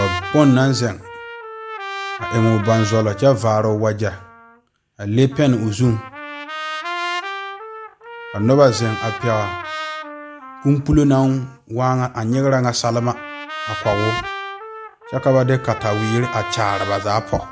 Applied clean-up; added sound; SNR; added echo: none; Trumpet; 11 dB; none.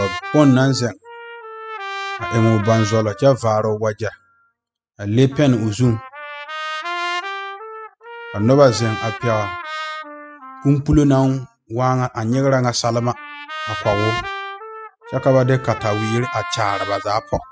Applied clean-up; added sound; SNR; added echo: classical method spectral subtraction.